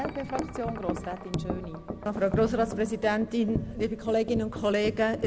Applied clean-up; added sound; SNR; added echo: none; Wind chime; 7 dB; none.